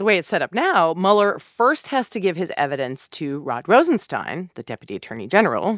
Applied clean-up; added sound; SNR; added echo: none; none; none; none.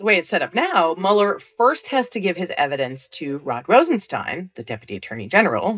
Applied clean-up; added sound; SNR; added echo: neural mask model DeepFilterNet 3.